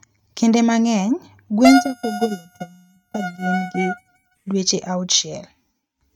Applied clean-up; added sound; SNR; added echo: neural mask model RNNoise.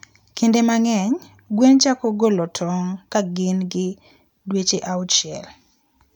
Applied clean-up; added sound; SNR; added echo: none; none; none; none.